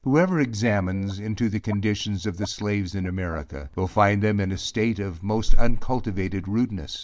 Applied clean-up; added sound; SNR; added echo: neural mask model Resemble Enhance denoiser.